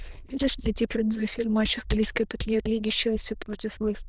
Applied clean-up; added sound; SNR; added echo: neural diffusion model UNIVERSE++.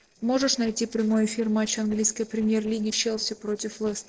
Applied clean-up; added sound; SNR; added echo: neural separator model SepFormer DNS4.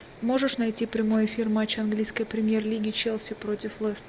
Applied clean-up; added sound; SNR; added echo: none; none; none; none.